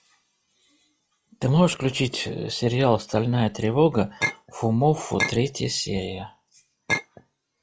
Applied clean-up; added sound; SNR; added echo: classical method log-MMSE.